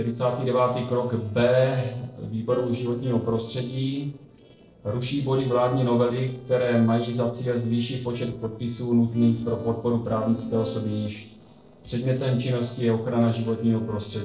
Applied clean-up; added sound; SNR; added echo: neural separator model SepFormer DNS4.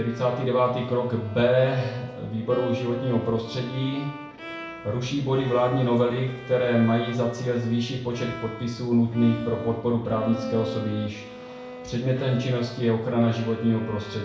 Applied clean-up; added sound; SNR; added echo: none; Bowed string instrument; 13 dB; reverberation time 0.6 s.